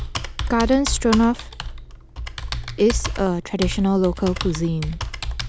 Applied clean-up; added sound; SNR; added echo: none; Computer keyboard; 6 dB; none.